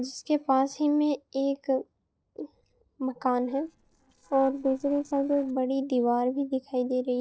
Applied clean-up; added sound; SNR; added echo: neural separator model SepFormer DNS4.